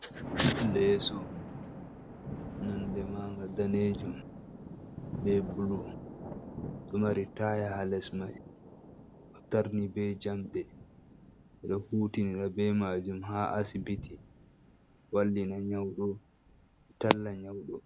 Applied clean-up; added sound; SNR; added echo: none; Thunder; 10 dB; none.